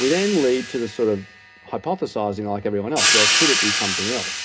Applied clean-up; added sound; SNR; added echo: none; Cymbal; 0 dB; reverberation time 0.3 s.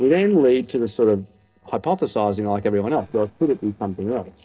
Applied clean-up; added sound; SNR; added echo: neural separator model SepFormer DNS4.